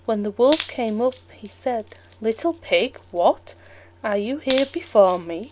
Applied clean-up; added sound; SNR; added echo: none; Wood; 12 dB; none.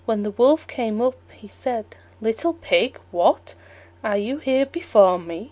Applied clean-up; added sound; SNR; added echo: none; none; none; none.